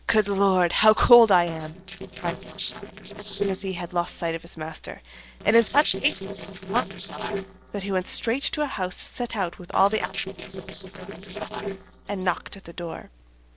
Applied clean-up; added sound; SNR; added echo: neural separator model SepFormer DNS4.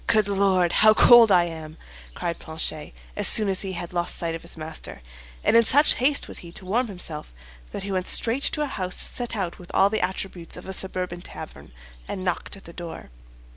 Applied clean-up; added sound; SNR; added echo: none; none; none; none.